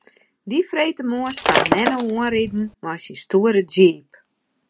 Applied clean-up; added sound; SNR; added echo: none; Shatter; 0 dB; none.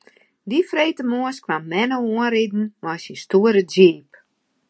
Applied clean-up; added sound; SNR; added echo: none; none; none; none.